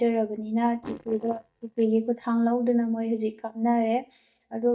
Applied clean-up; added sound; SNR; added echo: neural mask model DeepFilterNet 3.